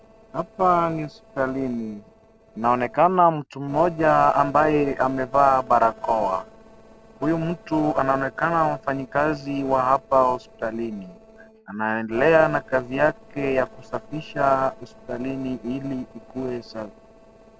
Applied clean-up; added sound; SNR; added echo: neural separator model SepFormer DNS4.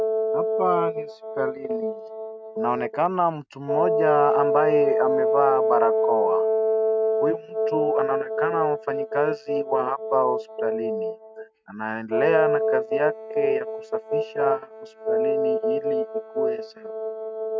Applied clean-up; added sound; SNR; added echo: neural mask model RNNoise.